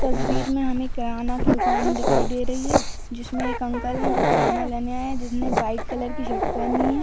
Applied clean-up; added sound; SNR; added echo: none; Dog; -4 dB; none.